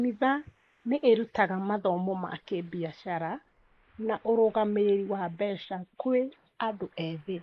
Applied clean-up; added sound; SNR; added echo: neural mask model Resemble Enhance denoiser.